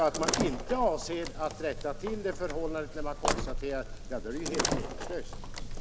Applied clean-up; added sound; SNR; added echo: none; Slam + Crackle; 1 dB; none.